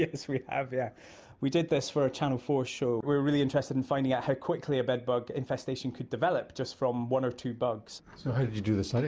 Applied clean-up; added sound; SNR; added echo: none; none; none; none.